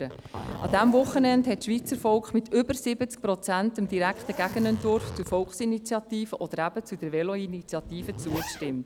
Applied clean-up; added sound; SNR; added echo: none; Zipper (clothing); 13 dB; none.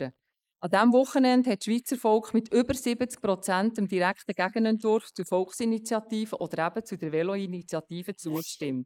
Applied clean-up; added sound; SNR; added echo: neural mask model Resemble Enhance denoiser.